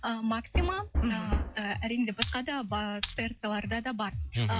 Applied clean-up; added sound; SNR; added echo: classical method log-MMSE.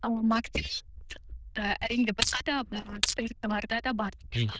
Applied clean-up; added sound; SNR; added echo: neural diffusion model UNIVERSE++.